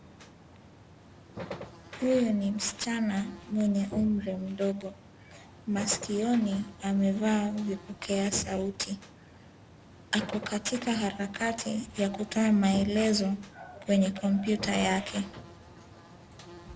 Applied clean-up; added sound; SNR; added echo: none; Buzz; 15 dB; none.